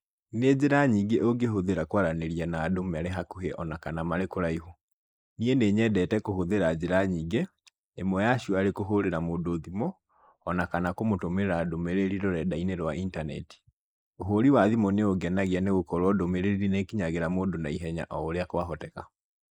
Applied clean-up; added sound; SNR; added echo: neural mask model Resemble Enhance denoiser.